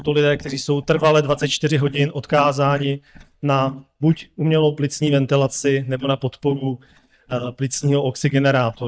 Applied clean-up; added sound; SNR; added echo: neural mask model DeepFilterNet 3.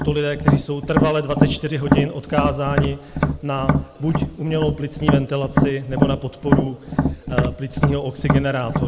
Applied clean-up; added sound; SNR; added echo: none; Tap; -2 dB; none.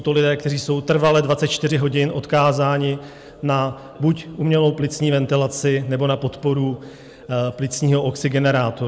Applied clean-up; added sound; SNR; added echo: none; none; none; none.